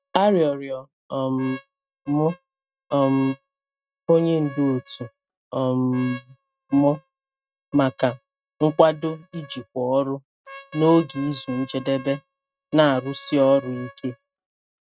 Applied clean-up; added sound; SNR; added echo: neural mask model RNNoise.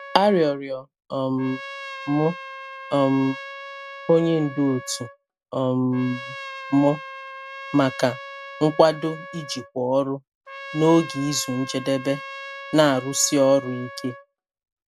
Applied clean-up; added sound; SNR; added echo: none; Trumpet; 14 dB; none.